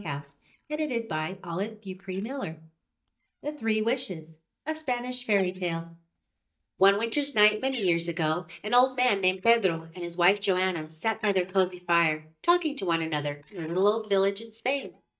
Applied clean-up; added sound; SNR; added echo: neural mask model DeepFilterNet 3.